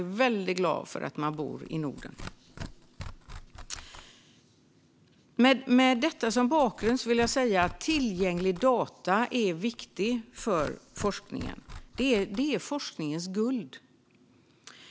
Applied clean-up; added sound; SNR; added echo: none; Tearing; 16 dB; none.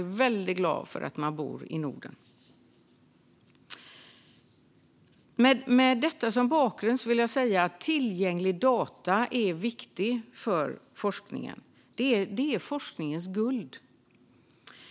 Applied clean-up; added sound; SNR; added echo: none; none; none; none.